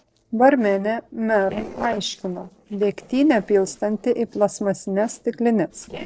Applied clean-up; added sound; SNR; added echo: neural separator model SepFormer DNS4.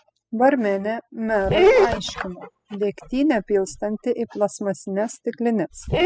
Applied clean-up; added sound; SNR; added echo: classical method spectral subtraction.